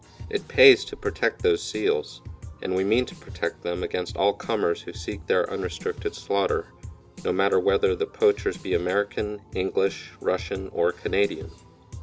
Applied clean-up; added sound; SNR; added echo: none; Drum kit; 16 dB; none.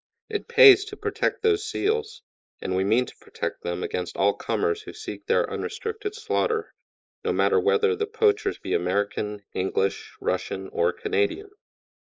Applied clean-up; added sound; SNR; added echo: neural mask model Resemble Enhance denoiser.